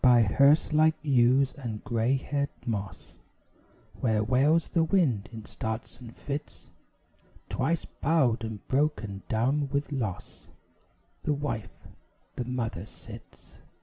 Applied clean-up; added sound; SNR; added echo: none; none; none; none.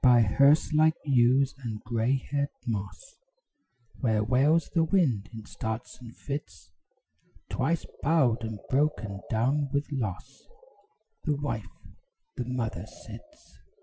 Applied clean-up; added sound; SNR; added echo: classical method Wiener filter.